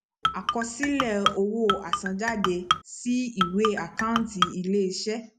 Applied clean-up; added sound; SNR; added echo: none; Marimba, xylophone; 1 dB; none.